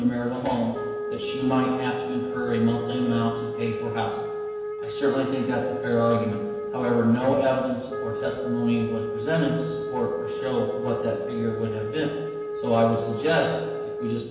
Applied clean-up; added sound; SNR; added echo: none; Wind instrument, woodwind instrument; 5 dB; reverberation time 1.0 s.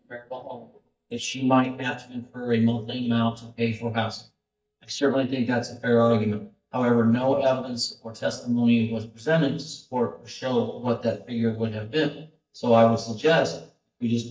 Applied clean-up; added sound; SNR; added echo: neural mask model DeepFilterNet 3.